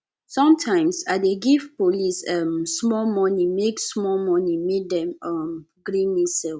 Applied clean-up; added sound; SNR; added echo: none; none; none; none.